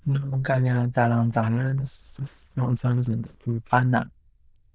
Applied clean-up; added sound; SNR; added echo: neural diffusion model UNIVERSE++.